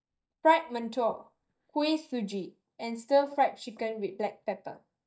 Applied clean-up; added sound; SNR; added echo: neural mask model DeepFilterNet 3.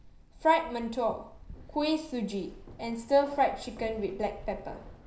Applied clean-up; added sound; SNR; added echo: none; Keys jangling; 17 dB; reverberation time 0.5 s.